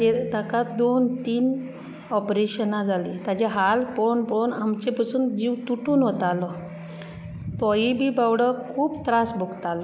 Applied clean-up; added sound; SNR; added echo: none; Bass guitar; 18 dB; none.